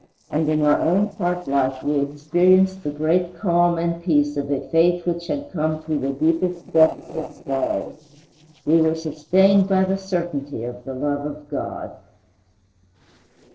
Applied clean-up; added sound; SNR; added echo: neural separator model SepFormer DNS4.